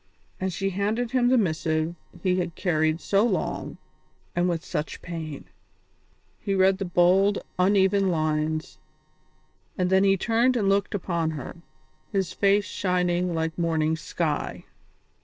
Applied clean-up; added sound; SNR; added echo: neural separator model SepFormer DNS4.